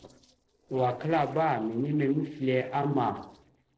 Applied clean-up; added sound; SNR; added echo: neural separator model SepFormer DNS4.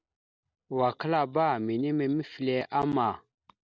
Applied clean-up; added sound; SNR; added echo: none; none; none; none.